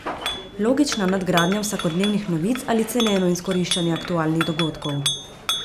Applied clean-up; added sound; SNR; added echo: none; Chink, clink; 8 dB; none.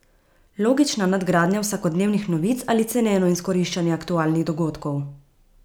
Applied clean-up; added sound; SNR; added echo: none; none; none; none.